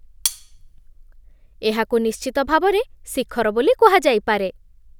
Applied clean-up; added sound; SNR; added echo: none; Cutlery, silverware; 8 dB; none.